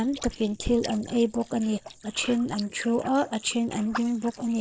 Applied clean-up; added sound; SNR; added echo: neural mask model Resemble Enhance denoiser.